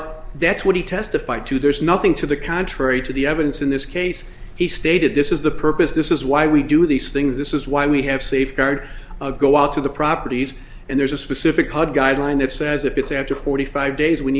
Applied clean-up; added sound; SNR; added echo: none; none; none; none.